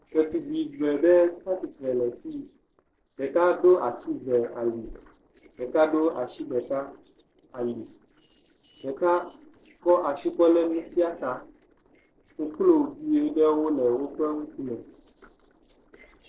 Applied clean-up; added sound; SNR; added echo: neural separator model SepFormer DNS4.